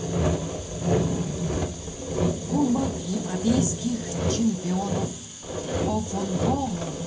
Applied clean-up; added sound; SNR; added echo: none; Sawing; -2 dB; reverberation time 1.1 s.